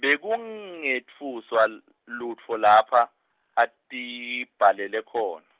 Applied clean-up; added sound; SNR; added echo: none; none; none; none.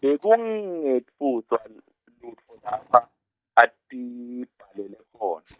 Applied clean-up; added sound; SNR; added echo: neural mask model DeepFilterNet 3.